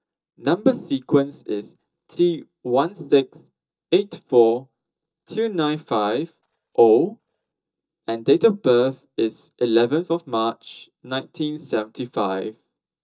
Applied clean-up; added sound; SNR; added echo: neural mask model DeepFilterNet 3.